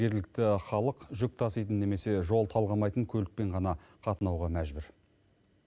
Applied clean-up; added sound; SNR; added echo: none; none; none; none.